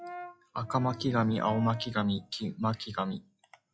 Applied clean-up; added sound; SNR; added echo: classical method log-MMSE.